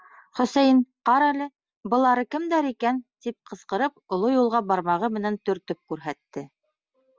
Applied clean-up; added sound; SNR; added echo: none; none; none; none.